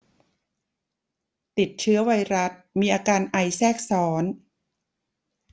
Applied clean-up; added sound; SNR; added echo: none; none; none; none.